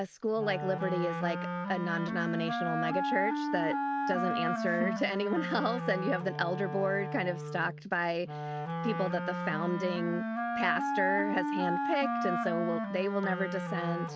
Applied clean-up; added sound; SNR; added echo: none; Wind instrument, woodwind instrument; 1 dB; none.